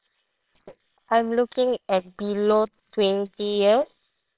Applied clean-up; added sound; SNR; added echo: neural separator model SepFormer WHAMR!.